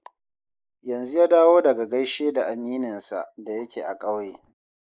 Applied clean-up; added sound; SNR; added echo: neural mask model Resemble Enhance denoiser.